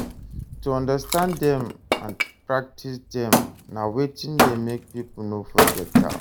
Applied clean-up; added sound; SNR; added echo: none; Wood; -2 dB; none.